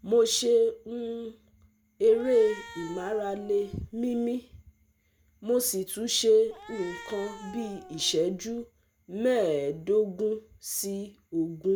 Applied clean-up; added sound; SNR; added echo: none; Cat; 17 dB; none.